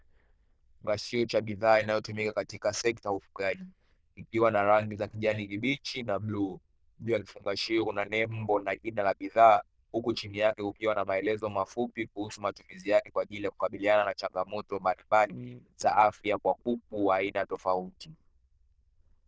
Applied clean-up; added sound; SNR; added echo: neural diffusion model UNIVERSE++.